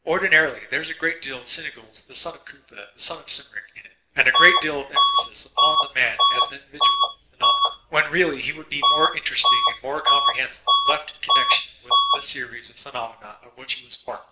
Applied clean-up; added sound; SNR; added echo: none; Bus / Alarm; -4 dB; reverberation time 1.5 s.